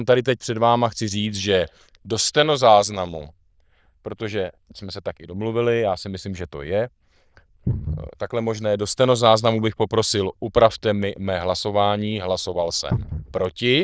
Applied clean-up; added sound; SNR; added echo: neural diffusion model UNIVERSE++.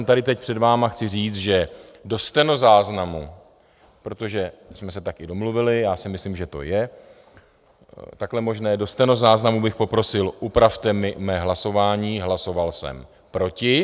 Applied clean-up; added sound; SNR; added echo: none; none; none; none.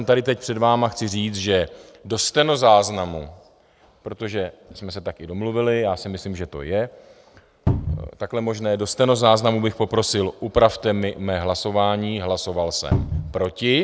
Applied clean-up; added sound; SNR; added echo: none; Cupboard open or close; 0 dB; none.